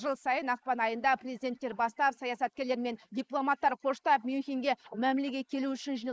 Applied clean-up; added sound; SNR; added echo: neural mask model Resemble Enhance denoiser.